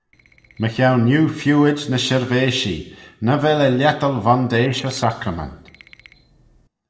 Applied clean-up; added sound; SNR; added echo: neural separator model SepFormer DNS4.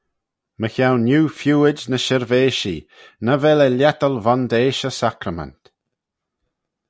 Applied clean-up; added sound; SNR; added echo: none; none; none; none.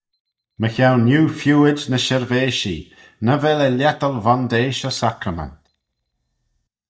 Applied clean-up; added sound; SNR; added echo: neural mask model DeepFilterNet 3.